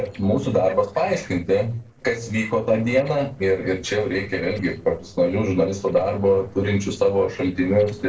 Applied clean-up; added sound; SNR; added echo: neural separator model SepFormer DNS4.